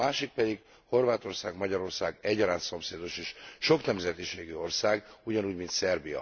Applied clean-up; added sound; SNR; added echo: none; none; none; none.